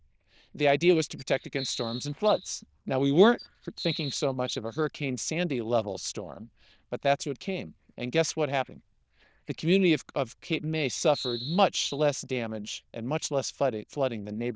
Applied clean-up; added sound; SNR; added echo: neural diffusion model UNIVERSE++.